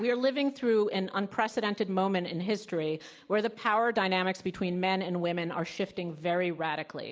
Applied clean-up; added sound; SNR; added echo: none; none; none; none.